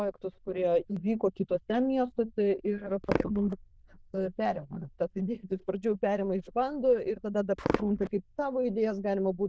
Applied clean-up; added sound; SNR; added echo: neural diffusion model UNIVERSE++.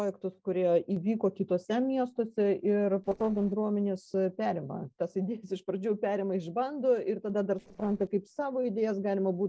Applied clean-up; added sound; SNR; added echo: neural separator model SepFormer DNS4.